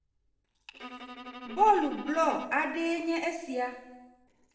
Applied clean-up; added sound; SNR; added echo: neural separator model SepFormer DNS4.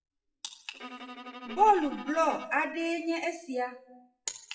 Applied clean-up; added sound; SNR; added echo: classical method WPE with log-MMSE.